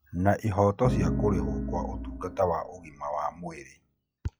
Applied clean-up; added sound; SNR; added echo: classical method log-MMSE.